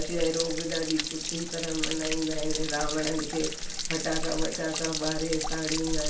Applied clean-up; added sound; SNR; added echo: none; Stream / Trickle, dribble / Splash, splatter; 0 dB; reverberation time 0.2 s.